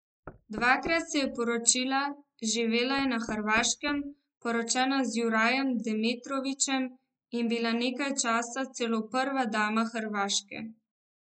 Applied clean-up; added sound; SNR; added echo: neural mask model Resemble Enhance denoiser.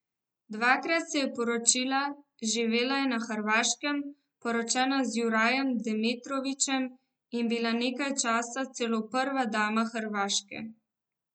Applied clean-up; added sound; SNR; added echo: none; none; none; none.